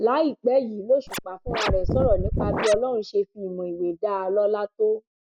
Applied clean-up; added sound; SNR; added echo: none; Scratching (performance technique); 1 dB; none.